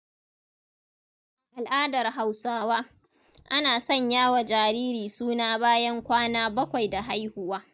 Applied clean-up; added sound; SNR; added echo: neural mask model DeepFilterNet 3.